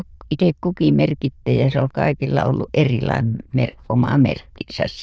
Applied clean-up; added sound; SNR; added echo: neural diffusion model UNIVERSE++.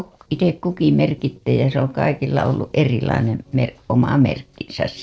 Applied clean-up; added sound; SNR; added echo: neural separator model SepFormer DNS4.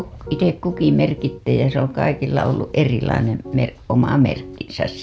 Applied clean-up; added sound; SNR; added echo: none; Piano; 18 dB; none.